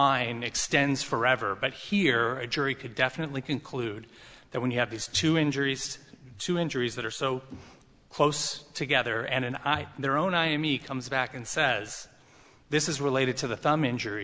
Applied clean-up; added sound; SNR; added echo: none; none; none; none.